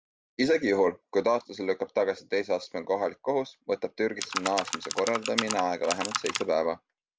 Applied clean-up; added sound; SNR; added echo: none; Computer keyboard; 5 dB; none.